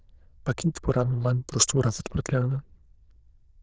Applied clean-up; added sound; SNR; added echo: neural diffusion model UNIVERSE++.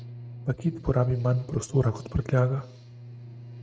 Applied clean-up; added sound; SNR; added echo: neural mask model RNNoise.